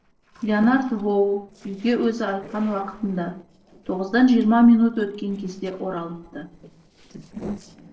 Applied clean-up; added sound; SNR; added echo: neural separator model SepFormer DNS4.